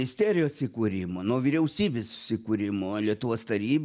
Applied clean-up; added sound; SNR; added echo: none; none; none; none.